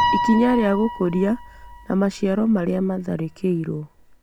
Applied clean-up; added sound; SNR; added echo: none; Piano; 7 dB; none.